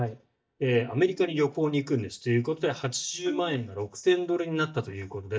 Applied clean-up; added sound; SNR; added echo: neural mask model DeepFilterNet 3.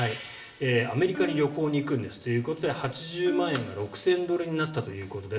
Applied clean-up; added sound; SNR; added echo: none; Plucked string instrument; 12 dB; reverberation time 0.6 s.